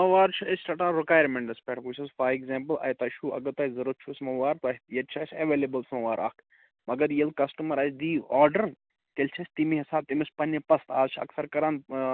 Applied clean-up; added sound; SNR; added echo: none; none; none; none.